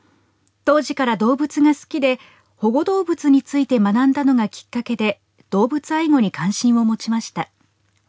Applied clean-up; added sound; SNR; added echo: none; none; none; none.